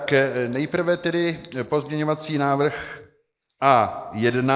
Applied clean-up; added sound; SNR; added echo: neural mask model Resemble Enhance denoiser.